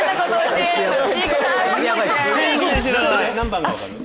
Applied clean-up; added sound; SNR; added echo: none; none; none; none.